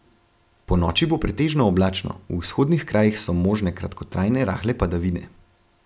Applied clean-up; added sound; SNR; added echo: none; none; none; none.